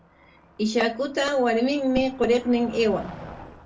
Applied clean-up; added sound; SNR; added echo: none; Motor vehicle (road); 20 dB; reverberation time 0.2 s.